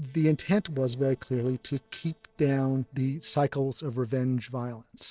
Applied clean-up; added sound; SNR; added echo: neural separator model SepFormer DNS4.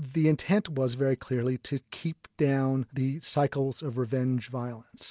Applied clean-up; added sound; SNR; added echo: none; none; none; none.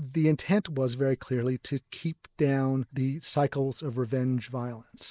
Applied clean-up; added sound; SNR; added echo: neural mask model Resemble Enhance denoiser.